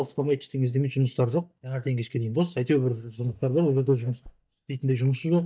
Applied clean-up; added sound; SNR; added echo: neural mask model DeepFilterNet 3.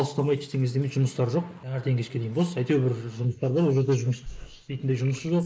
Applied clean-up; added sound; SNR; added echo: neural mask model Resemble Enhance denoiser.